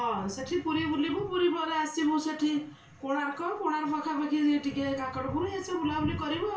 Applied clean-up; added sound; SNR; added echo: none; none; none; reverberation time 0.3 s.